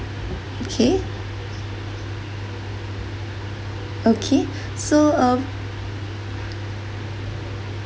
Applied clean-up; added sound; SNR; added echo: none; none; none; none.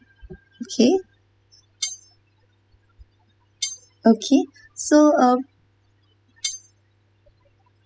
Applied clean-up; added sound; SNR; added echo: classical method spectral subtraction.